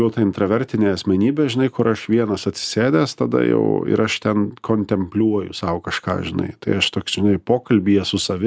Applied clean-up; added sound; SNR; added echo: none; none; none; none.